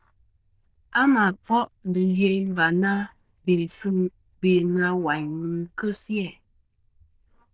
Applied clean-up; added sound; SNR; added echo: neural diffusion model UNIVERSE++.